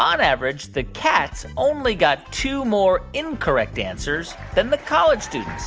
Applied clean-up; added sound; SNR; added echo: none; none; none; none.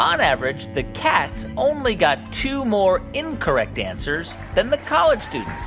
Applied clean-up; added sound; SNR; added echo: none; Bowed string instrument + Piano; 16 dB; none.